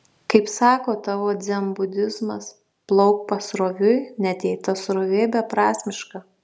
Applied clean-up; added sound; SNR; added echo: none; none; none; none.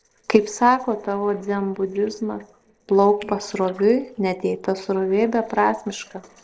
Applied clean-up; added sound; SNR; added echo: neural separator model SepFormer DNS4.